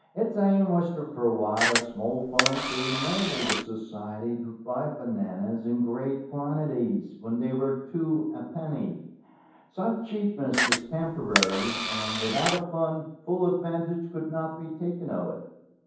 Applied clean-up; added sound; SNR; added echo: none; Camera; 0 dB; reverberation time 0.9 s.